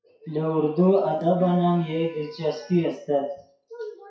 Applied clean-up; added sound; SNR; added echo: classical method WPE with log-MMSE.